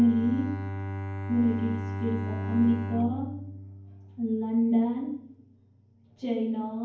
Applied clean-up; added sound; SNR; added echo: none; Bowed string instrument; 7 dB; reverberation time 0.9 s.